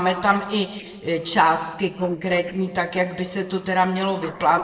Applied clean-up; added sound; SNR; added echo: neural separator model SepFormer DNS4.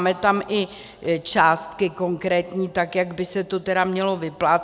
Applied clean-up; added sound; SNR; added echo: none; none; none; none.